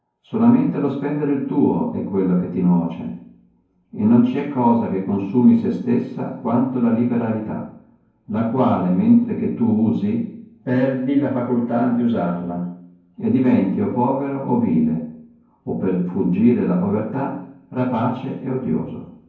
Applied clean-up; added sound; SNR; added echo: none; none; none; reverberation time 0.9 s.